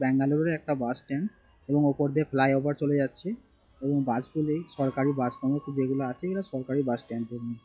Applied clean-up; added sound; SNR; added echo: classical method log-MMSE.